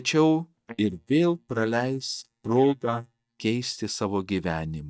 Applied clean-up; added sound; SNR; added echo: neural mask model DeepFilterNet 3.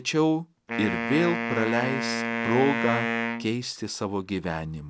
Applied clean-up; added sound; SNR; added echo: none; Wind instrument, woodwind instrument; 3 dB; none.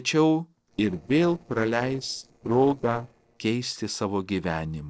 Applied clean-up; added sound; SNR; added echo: neural separator model SepFormer DNS4.